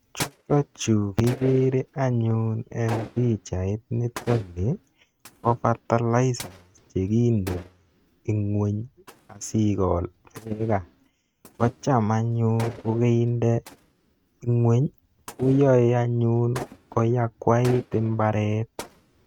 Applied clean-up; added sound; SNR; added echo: neural mask model RNNoise.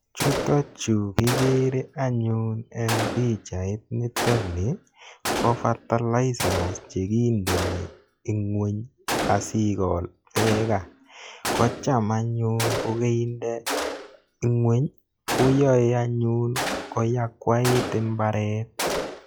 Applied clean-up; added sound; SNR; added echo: classical method log-MMSE.